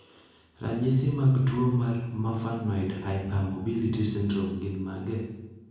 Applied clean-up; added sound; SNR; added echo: none; none; none; reverberation time 0.9 s.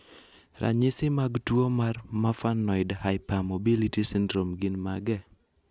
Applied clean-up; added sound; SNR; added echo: none; none; none; none.